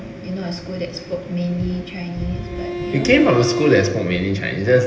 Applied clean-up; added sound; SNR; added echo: none; Bowed string instrument; 8 dB; reverberation time 0.8 s.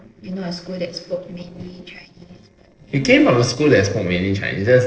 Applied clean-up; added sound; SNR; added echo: neural separator model SepFormer DNS4.